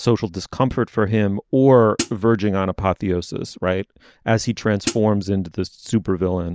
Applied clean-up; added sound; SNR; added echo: none; Hi-hat; 7 dB; none.